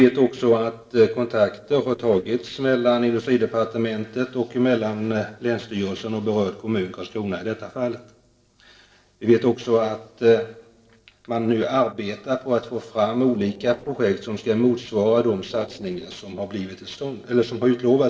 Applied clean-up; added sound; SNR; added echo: neural separator model SepFormer DNS4.